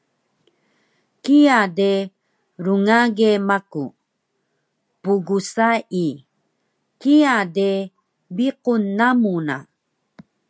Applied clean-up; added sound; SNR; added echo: none; none; none; none.